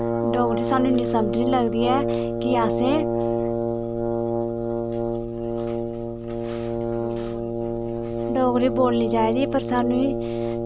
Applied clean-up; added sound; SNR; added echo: none; Brass instrument; -1 dB; none.